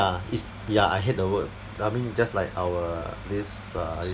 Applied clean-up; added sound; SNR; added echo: none; none; none; none.